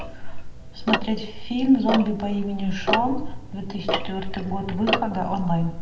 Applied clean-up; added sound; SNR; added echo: none; Tick-tock; 2 dB; reverberation time 0.8 s.